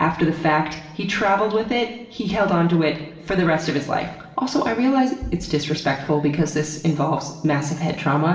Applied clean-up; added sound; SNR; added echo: none; none; none; reverberation time 1.0 s.